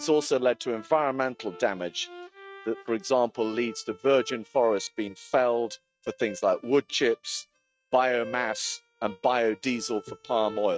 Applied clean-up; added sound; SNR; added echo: neural mask model RNNoise.